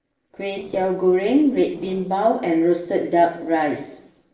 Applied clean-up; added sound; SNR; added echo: neural separator model SepFormer DNS4.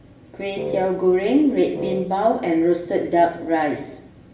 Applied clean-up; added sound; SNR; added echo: none; Wind instrument, woodwind instrument; 11 dB; reverberation time 0.7 s.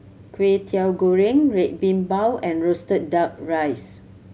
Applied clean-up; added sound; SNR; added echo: none; none; none; none.